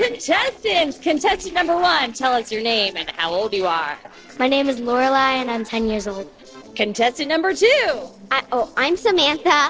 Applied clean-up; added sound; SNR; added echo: neural separator model SepFormer DNS4.